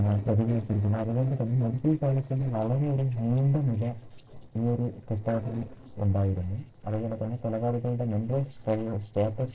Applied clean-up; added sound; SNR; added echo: neural separator model SepFormer DNS4.